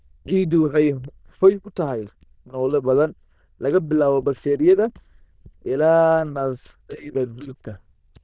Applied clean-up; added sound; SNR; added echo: neural diffusion model UNIVERSE++.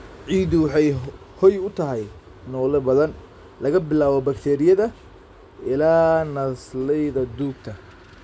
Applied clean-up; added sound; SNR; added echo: none; none; none; none.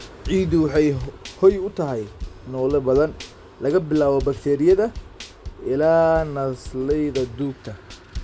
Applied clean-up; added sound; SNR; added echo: none; Drum kit; 16 dB; none.